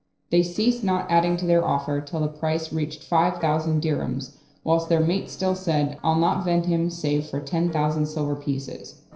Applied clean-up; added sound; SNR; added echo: neural separator model SepFormer DNS4.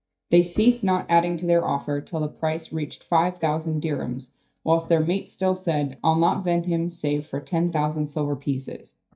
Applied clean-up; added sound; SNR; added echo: neural mask model DeepFilterNet 3.